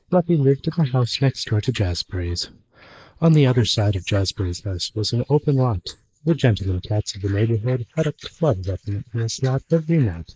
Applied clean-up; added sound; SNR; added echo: neural mask model Resemble Enhance denoiser.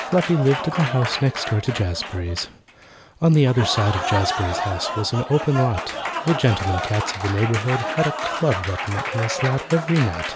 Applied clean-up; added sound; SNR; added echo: none; Applause; 6 dB; none.